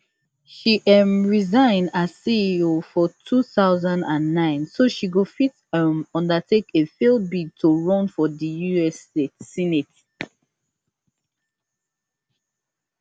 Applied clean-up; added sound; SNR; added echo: none; none; none; none.